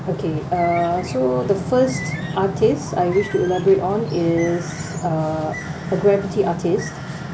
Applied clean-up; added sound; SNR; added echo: none; Bird; 16 dB; none.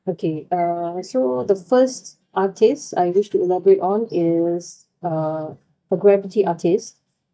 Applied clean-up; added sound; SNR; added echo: neural mask model DeepFilterNet 3.